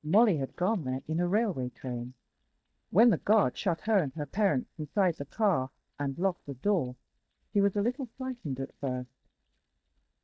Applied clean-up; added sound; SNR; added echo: neural mask model DeepFilterNet 3.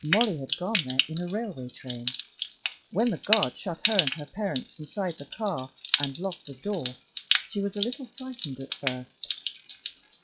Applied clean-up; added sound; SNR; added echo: classical method log-MMSE.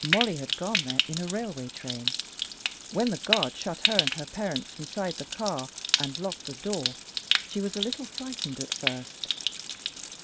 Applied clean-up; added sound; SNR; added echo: none; Stream; -2 dB; none.